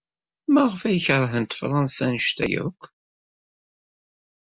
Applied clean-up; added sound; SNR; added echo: none; none; none; none.